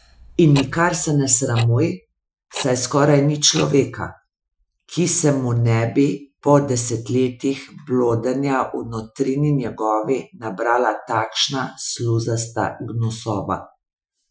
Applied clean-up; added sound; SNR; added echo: classical method Wiener filter.